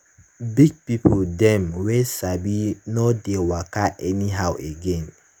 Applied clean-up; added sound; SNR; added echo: none; none; none; none.